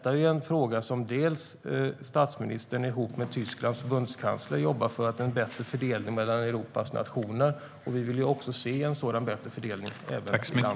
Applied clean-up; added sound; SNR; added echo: none; none; none; none.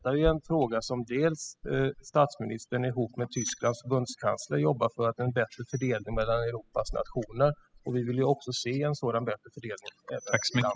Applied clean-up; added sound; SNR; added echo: classical method spectral subtraction.